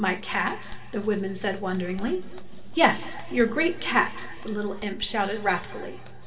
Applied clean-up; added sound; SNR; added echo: none; Zipper (clothing); 8 dB; reverberation time 2.2 s.